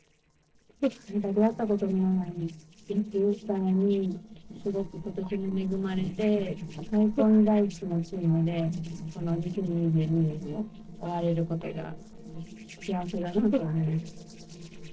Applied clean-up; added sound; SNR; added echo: neural separator model SepFormer DNS4.